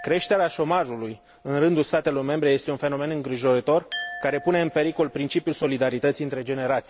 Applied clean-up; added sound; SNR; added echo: none; Glass; 19 dB; none.